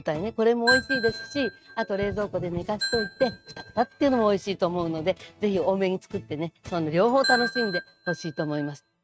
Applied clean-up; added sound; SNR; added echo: neural mask model RNNoise.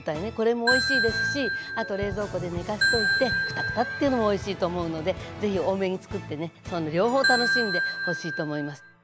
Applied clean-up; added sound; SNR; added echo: none; Ringtone / Bell; 0 dB; none.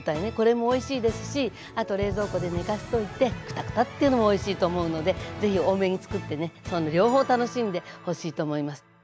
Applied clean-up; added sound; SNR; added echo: none; none; none; none.